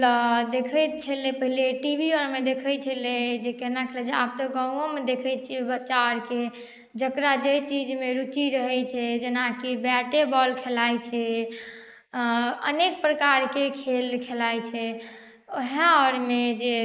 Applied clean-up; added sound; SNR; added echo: neural mask model Resemble Enhance denoiser.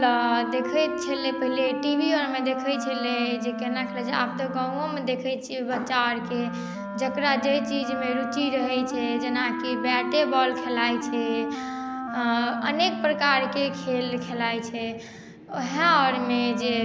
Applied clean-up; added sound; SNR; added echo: none; Wind instrument, woodwind instrument; 7 dB; none.